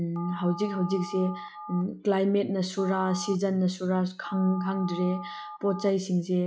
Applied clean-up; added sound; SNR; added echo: classical method log-MMSE.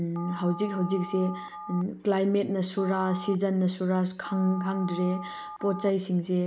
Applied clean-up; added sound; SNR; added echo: none; Telephone; 15 dB; none.